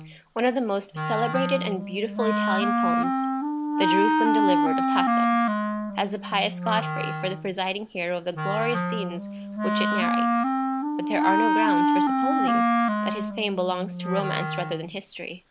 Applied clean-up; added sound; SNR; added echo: none; Wind instrument, woodwind instrument; -4 dB; none.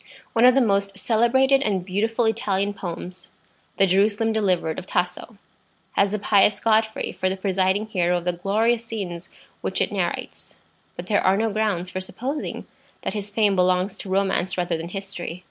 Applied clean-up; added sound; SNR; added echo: none; none; none; none.